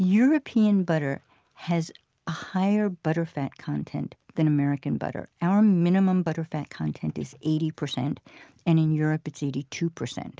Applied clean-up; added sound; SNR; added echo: none; none; none; none.